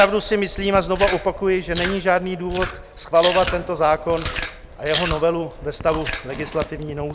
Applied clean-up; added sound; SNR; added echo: none; Chewing, mastication; 9 dB; none.